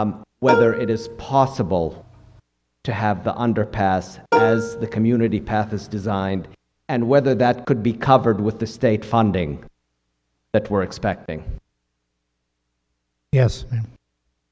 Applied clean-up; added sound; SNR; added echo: none; Plucked string instrument; 3 dB; none.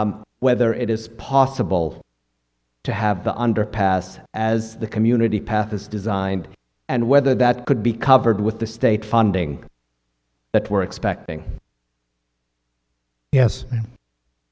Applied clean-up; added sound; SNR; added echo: none; none; none; none.